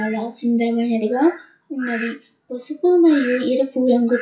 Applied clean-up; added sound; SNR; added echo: classical method WPE with log-MMSE.